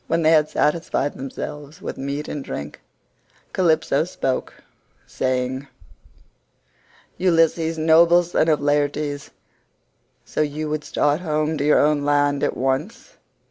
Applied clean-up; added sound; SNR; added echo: none; none; none; none.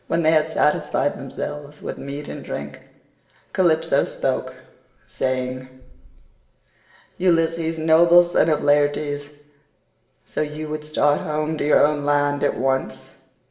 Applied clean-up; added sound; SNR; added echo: none; none; none; reverberation time 0.8 s.